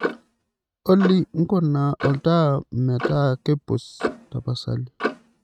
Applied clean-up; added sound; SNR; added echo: neural mask model RNNoise.